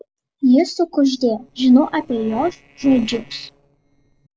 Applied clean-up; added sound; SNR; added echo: neural separator model SepFormer DNS4.